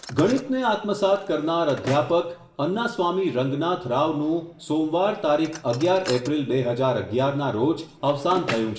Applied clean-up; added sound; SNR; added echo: none; Drawer open or close; 17 dB; reverberation time 0.5 s.